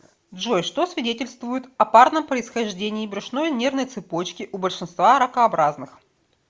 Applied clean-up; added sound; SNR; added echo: none; none; none; none.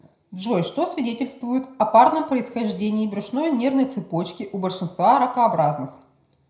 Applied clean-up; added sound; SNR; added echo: none; none; none; reverberation time 0.5 s.